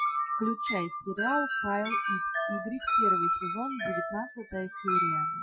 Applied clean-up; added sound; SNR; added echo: classical method Wiener filter.